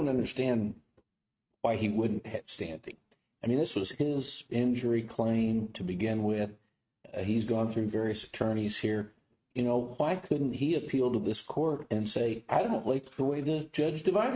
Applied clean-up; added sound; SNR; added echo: neural mask model RNNoise.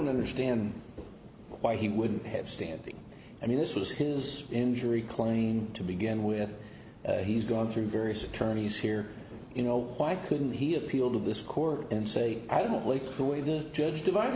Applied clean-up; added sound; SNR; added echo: none; Cough; 20 dB; none.